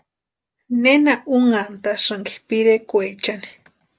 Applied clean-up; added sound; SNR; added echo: none; none; none; none.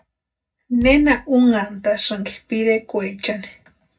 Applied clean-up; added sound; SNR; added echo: none; Bass drum; 16 dB; reverberation time 0.4 s.